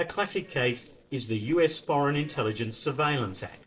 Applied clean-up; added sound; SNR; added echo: neural separator model SepFormer DNS4.